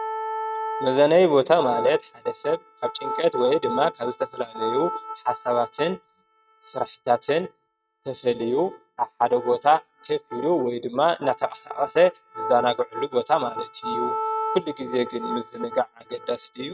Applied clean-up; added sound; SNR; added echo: neural mask model RNNoise.